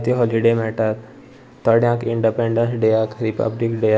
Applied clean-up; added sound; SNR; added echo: none; none; none; none.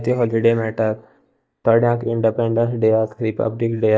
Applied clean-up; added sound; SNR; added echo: neural mask model DeepFilterNet 3.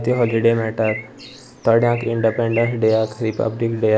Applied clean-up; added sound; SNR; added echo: none; Bird; 17 dB; none.